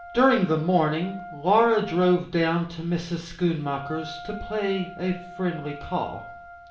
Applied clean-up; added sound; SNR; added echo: none; Wind instrument, woodwind instrument; 16 dB; reverberation time 0.5 s.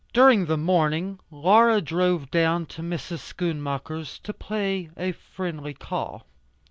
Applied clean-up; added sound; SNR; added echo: none; none; none; none.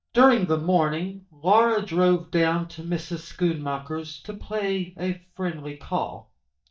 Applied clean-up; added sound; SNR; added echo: neural mask model DeepFilterNet 3.